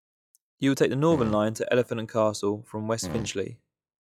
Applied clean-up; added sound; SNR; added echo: classical method log-MMSE.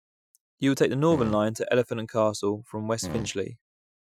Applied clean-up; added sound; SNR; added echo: classical method Wiener filter.